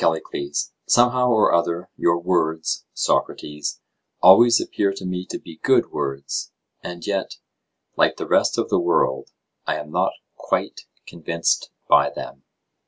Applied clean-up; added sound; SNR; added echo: none; none; none; none.